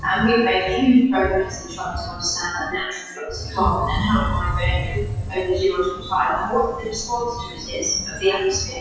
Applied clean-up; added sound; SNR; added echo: classical method WPE with log-MMSE.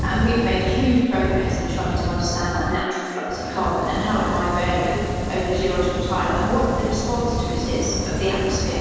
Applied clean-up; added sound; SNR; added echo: none; Fire; 2 dB; reverberation time 2.1 s.